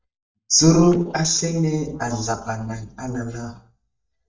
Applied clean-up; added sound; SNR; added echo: neural mask model DeepFilterNet 3.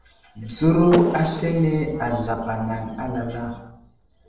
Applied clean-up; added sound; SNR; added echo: neural separator model SepFormer DNS4.